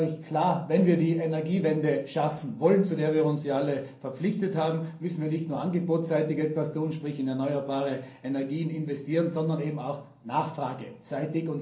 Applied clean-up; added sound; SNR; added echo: none; none; none; reverberation time 0.6 s.